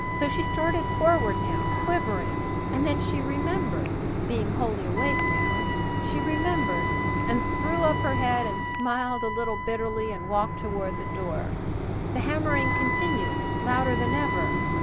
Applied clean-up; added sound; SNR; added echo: none; Mechanisms + Wind instrument, woodwind instrument; -3 dB; none.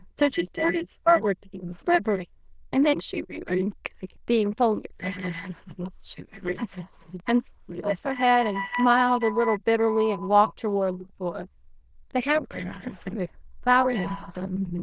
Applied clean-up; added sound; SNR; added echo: neural diffusion model UNIVERSE++.